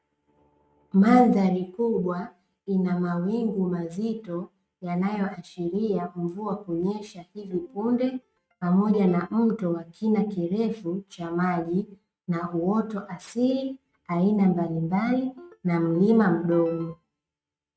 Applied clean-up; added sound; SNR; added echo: neural mask model RNNoise.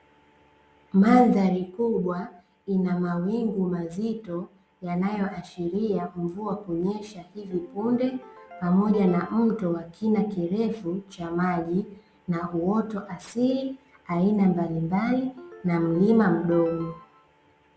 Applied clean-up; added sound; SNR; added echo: none; Ringtone; 20 dB; none.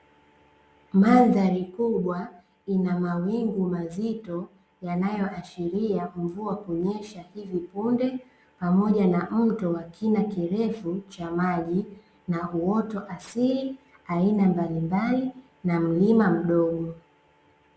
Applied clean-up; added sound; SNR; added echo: none; none; none; none.